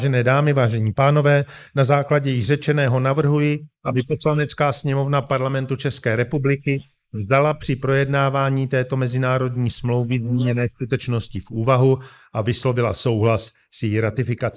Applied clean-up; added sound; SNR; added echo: neural mask model Resemble Enhance denoiser.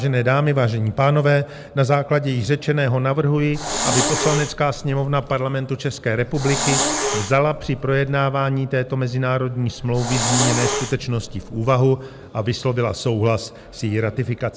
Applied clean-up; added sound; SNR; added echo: none; Hiss; 4 dB; none.